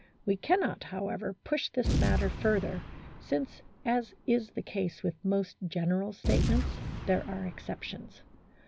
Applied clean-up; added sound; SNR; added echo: none; Boom; 3 dB; none.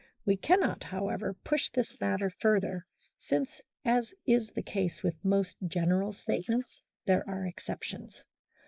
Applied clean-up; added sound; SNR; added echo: neural mask model Resemble Enhance denoiser.